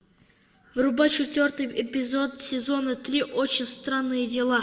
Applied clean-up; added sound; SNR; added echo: none; none; none; reverberation time 1.1 s.